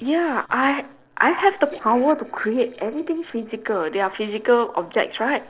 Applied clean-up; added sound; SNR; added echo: neural separator model SepFormer DNS4.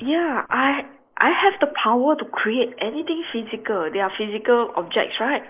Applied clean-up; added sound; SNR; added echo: neural mask model Resemble Enhance denoiser.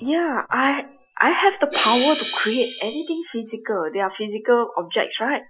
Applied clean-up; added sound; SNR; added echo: classical method Wiener filter.